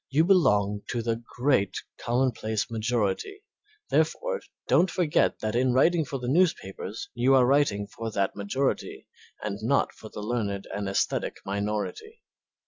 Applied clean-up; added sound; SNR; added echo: none; none; none; none.